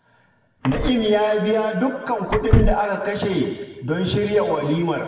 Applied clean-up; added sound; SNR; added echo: none; Door / Car; 3 dB; reverberation time 1.4 s.